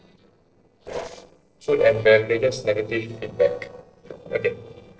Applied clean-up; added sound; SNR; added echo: neural separator model SepFormer DNS4.